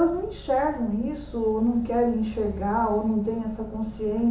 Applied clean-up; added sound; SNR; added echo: none; Motor vehicle (road); 15 dB; reverberation time 0.8 s.